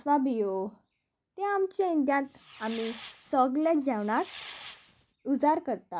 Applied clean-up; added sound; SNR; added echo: none; Fireworks; 15 dB; none.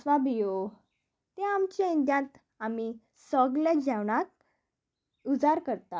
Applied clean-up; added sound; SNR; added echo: none; none; none; none.